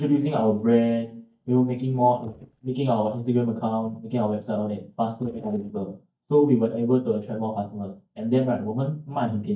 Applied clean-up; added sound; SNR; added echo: neural mask model DeepFilterNet 3.